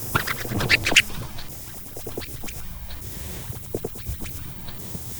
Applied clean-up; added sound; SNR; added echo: neural mask model DeepFilterNet 3.